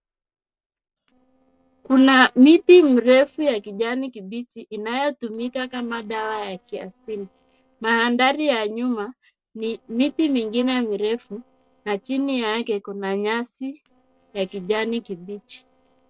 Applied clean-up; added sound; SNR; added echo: neural separator model SepFormer DNS4.